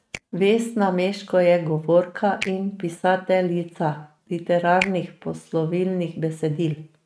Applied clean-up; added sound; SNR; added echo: neural mask model RNNoise.